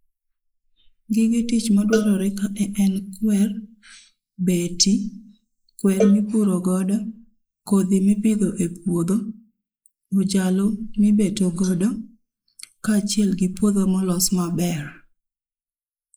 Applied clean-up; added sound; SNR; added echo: neural mask model Resemble Enhance denoiser.